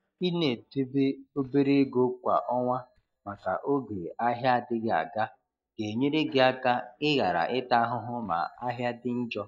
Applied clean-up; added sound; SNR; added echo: neural mask model DeepFilterNet 3.